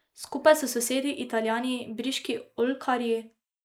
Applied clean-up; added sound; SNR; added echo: neural mask model Resemble Enhance denoiser.